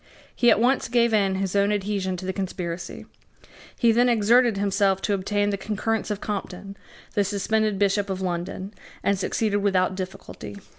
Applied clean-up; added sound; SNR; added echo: none; none; none; none.